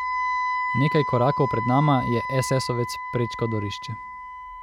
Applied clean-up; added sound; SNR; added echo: none; Wind instrument, woodwind instrument; 4 dB; none.